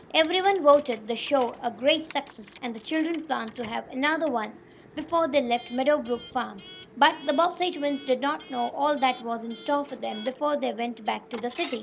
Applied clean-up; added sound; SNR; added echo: none; Coin (dropping) / Alarm; 18 dB; none.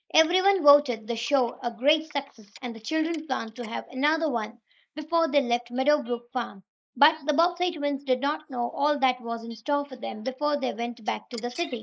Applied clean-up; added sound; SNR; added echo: neural mask model Resemble Enhance denoiser.